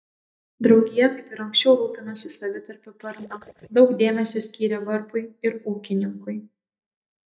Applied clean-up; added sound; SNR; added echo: neural mask model DeepFilterNet 3.